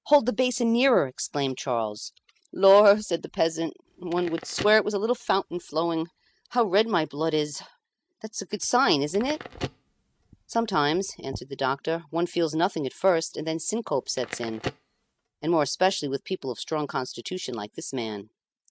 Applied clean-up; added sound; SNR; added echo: neural mask model RNNoise.